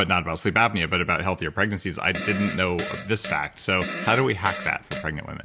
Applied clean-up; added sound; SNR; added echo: none; Fart; 8 dB; none.